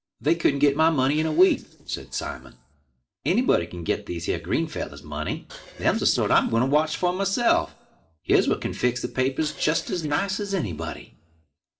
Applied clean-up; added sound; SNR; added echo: neural separator model SepFormer DNS4.